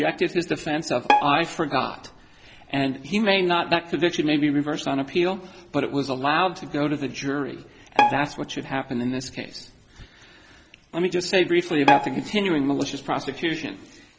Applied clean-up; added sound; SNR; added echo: none; Bowed string instrument; 2 dB; none.